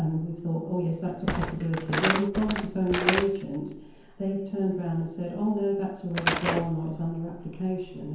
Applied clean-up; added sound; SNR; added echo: none; Slam / Wood; 5 dB; reverberation time 0.9 s.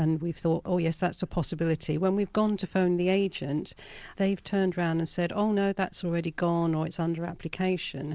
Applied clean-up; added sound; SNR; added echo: none; none; none; none.